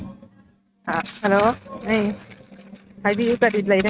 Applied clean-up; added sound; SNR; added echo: neural mask model RNNoise.